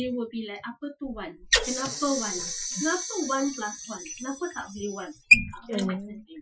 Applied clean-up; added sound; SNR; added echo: classical method Wiener filter.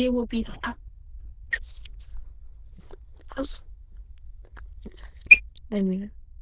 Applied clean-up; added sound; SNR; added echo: neural diffusion model UNIVERSE++.